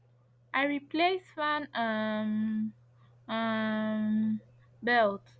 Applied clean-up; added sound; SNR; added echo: none; none; none; none.